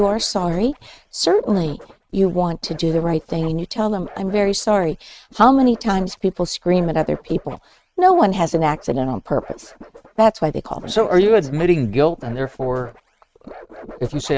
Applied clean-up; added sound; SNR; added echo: neural mask model RNNoise.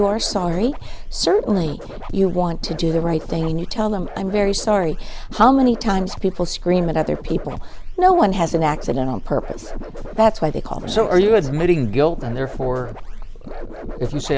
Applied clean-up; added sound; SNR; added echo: none; Scratching (performance technique); 13 dB; none.